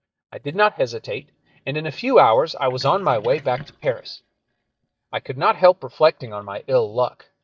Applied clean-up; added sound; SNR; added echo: neural mask model DeepFilterNet 3.